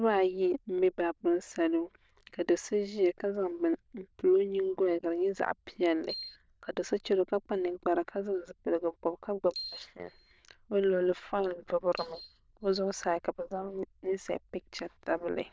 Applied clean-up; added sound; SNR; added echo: neural diffusion model UNIVERSE++.